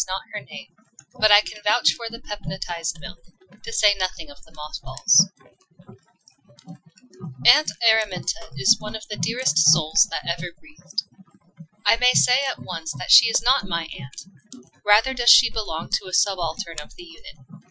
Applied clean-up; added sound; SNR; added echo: classical method Wiener filter.